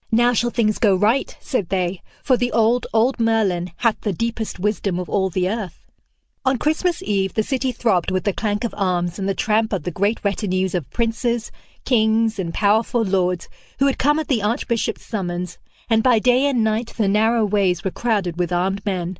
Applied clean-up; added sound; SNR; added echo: none; none; none; none.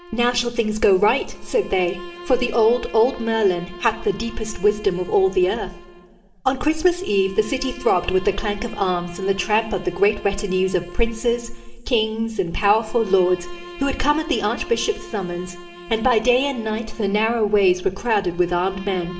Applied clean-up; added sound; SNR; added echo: none; Bowed string instrument; 18 dB; reverberation time 2.6 s.